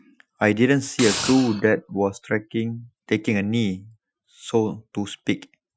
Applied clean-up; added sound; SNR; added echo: classical method Wiener filter.